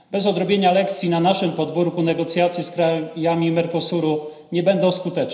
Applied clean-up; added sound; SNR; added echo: none; none; none; reverberation time 0.9 s.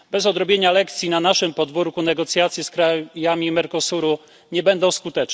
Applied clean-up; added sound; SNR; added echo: none; none; none; none.